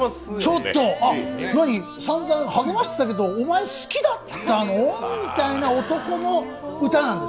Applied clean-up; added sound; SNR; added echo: none; none; none; none.